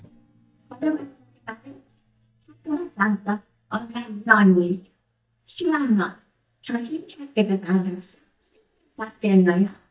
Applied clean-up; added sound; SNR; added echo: neural mask model DeepFilterNet 3.